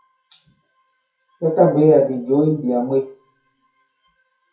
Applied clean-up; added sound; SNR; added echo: classical method WPE with log-MMSE.